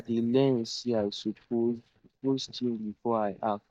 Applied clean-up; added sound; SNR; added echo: neural mask model DeepFilterNet 3.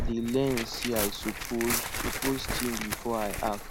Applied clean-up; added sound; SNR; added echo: none; Tearing; 2 dB; none.